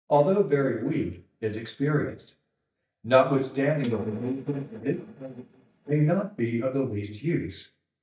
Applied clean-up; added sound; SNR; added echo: neural mask model DeepFilterNet 3.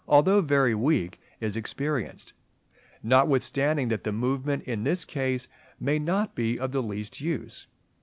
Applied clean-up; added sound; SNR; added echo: none; none; none; none.